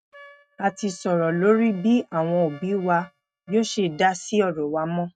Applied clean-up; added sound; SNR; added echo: neural mask model RNNoise.